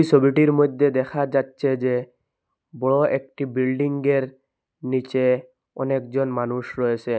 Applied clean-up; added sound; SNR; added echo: none; none; none; none.